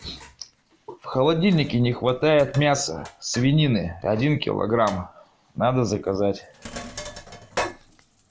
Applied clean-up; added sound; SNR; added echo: none; Sink (filling or washing); 16 dB; none.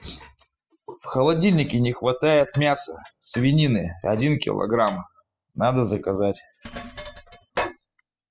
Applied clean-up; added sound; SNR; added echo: classical method spectral subtraction.